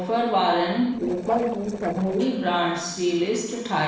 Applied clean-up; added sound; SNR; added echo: neural separator model SepFormer DNS4.